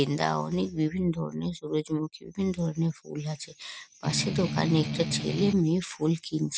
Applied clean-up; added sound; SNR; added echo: none; Strum; 3 dB; none.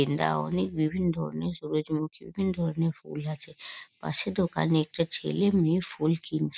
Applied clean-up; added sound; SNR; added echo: none; none; none; none.